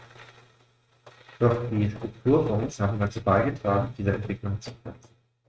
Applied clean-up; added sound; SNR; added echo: neural mask model RNNoise.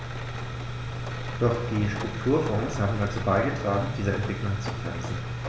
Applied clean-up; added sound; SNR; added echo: none; Rain; 14 dB; none.